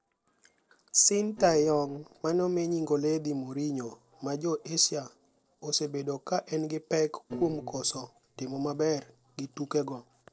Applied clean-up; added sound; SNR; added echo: neural separator model SepFormer DNS4.